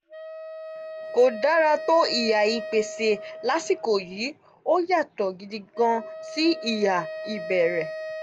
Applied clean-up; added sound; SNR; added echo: none; Wind instrument, woodwind instrument; 12 dB; none.